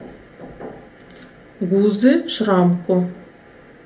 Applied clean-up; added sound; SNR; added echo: none; none; none; reverberation time 0.3 s.